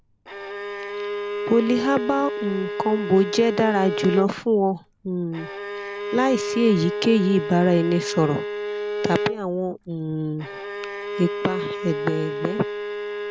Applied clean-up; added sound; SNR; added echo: none; Bowed string instrument; 6 dB; none.